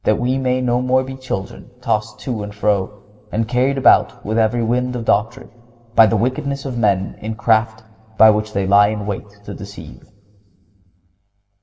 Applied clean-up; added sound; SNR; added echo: none; none; none; reverberation time 1.4 s.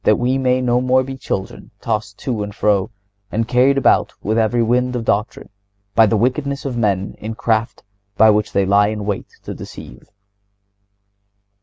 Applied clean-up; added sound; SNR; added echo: none; none; none; none.